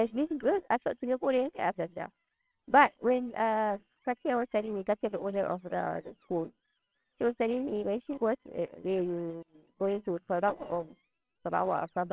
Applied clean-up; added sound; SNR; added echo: neural separator model SepFormer WHAMR!.